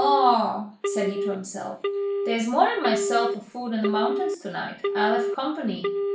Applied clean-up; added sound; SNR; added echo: none; Telephone; 3 dB; reverberation time 0.3 s.